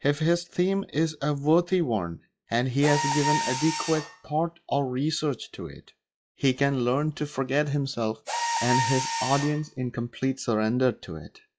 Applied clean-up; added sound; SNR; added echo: classical method log-MMSE.